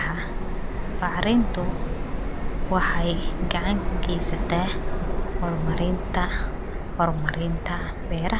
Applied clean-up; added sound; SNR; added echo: none; Subway, metro, underground; -2 dB; none.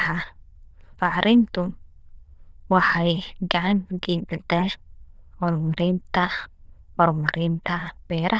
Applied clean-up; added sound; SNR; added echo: neural diffusion model UNIVERSE++.